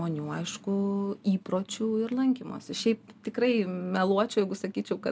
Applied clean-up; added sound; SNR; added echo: none; none; none; none.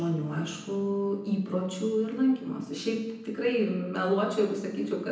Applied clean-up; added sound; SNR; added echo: none; none; none; reverberation time 0.9 s.